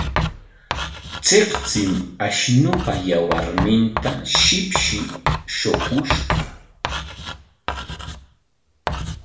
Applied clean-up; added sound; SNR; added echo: none; Writing; 5 dB; reverberation time 0.5 s.